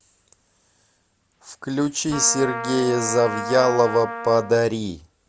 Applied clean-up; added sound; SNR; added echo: none; Trumpet; 10 dB; none.